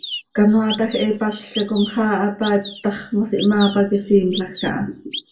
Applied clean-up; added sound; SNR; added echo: none; Bird vocalization, bird call, bird song; 13 dB; reverberation time 0.3 s.